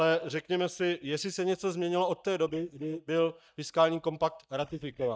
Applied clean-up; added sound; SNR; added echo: neural mask model DeepFilterNet 3.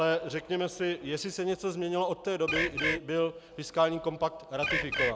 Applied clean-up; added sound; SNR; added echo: none; Bird; -1 dB; none.